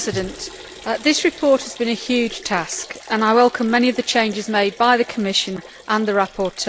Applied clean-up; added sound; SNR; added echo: none; Liquid; 20 dB; none.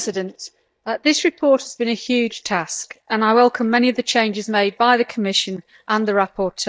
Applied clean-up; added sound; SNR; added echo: neural mask model DeepFilterNet 3.